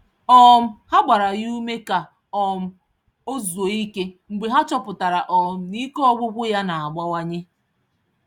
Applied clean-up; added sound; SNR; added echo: none; none; none; none.